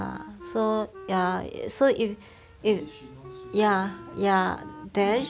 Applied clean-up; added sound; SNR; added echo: none; Wind instrument, woodwind instrument; 18 dB; none.